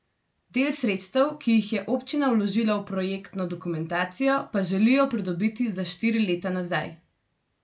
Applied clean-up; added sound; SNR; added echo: none; none; none; none.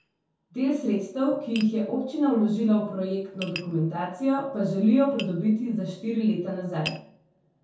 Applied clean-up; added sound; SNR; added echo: none; Tap; 20 dB; reverberation time 0.6 s.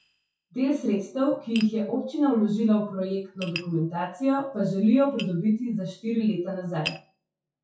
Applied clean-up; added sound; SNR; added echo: classical method WPE with log-MMSE.